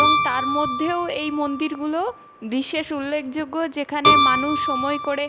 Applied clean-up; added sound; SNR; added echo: none; Keyboard (musical); -2 dB; none.